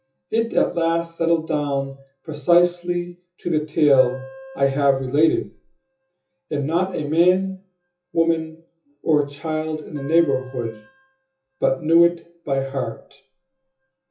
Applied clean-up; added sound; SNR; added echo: classical method WPE with log-MMSE.